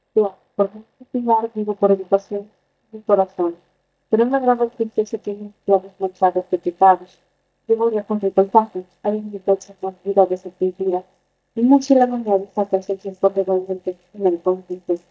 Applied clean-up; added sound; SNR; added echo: neural mask model DeepFilterNet 3.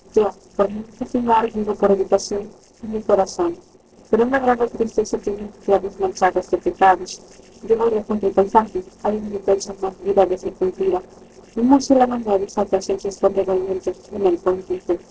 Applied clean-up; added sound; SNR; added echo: neural separator model SepFormer DNS4.